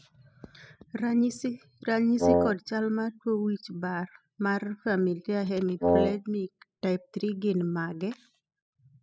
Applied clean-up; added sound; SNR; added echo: classical method spectral subtraction.